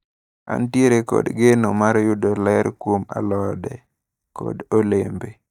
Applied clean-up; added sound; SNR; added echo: neural mask model DeepFilterNet 3.